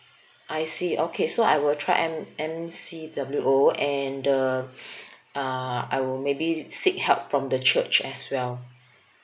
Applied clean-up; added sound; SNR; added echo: none; none; none; none.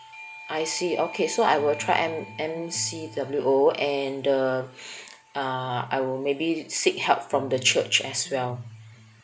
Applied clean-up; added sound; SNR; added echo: none; Electric guitar + Doorbell; 19 dB; none.